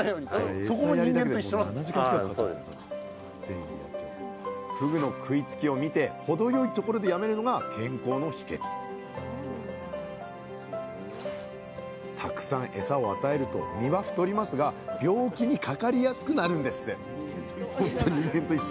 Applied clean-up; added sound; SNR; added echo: none; none; none; none.